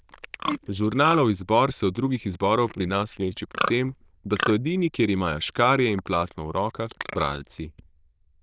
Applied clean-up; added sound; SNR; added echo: neural diffusion model UNIVERSE++.